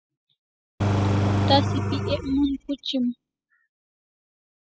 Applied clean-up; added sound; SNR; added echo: classical method spectral subtraction.